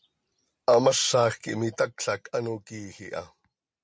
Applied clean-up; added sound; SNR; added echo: none; none; none; none.